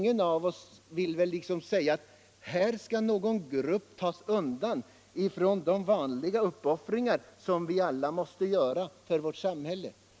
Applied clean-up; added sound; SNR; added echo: none; none; none; none.